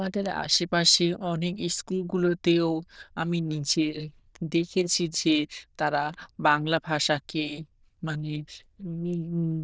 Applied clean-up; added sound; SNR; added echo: neural diffusion model UNIVERSE++.